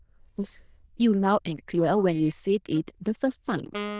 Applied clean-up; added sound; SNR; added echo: neural diffusion model UNIVERSE++.